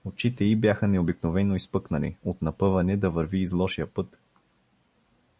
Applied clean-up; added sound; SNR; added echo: none; none; none; none.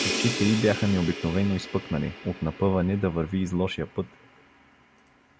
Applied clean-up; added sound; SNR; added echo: none; Crash cymbal; 9 dB; none.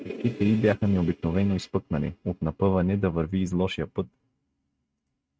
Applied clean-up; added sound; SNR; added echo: neural mask model RNNoise.